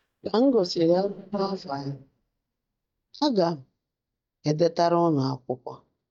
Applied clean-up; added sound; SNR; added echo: neural mask model DeepFilterNet 3.